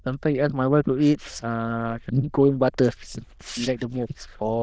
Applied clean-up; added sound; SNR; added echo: neural diffusion model UNIVERSE++.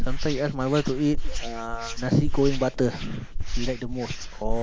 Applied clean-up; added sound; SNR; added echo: neural mask model Resemble Enhance denoiser.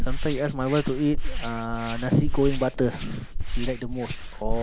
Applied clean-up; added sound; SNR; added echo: none; Hands; 0 dB; none.